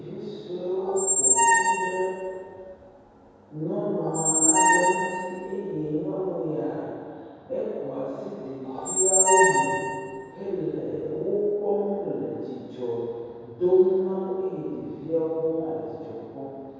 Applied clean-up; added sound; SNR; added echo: none; Squeak; -4 dB; reverberation time 2.2 s.